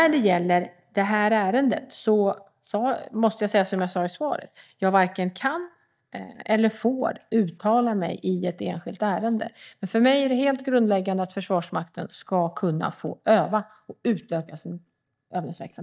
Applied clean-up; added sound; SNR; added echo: neural mask model DeepFilterNet 3.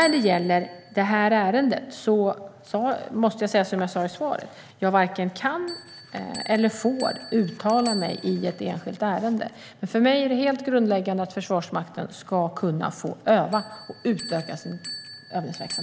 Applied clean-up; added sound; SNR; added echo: none; Bell; 18 dB; none.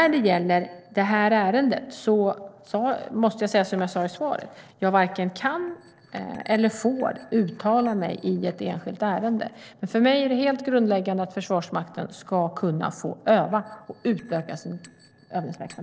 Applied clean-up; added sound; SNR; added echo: neural separator model SepFormer DNS4.